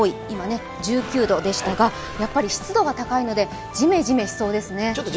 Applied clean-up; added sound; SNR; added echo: none; Squeak; 16 dB; none.